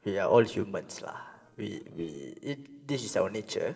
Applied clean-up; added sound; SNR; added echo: neural separator model SepFormer DNS4.